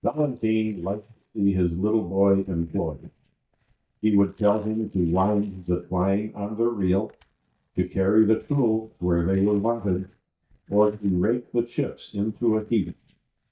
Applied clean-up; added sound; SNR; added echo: neural mask model DeepFilterNet 3.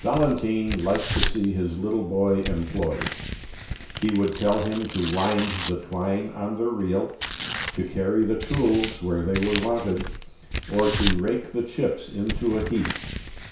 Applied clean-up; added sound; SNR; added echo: none; Tearing; 5 dB; reverberation time 0.6 s.